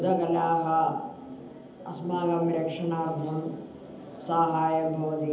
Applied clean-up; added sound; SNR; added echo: none; none; none; reverberation time 0.9 s.